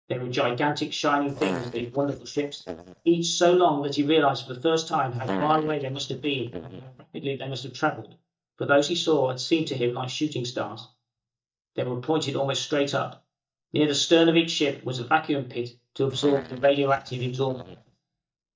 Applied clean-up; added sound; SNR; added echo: neural mask model DeepFilterNet 3.